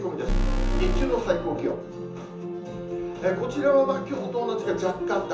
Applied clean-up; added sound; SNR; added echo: none; Alarm; -2 dB; reverberation time 0.7 s.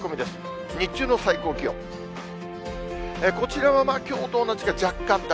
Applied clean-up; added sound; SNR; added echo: none; none; none; none.